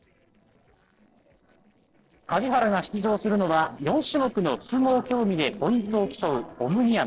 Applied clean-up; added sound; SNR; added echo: neural separator model SepFormer DNS4.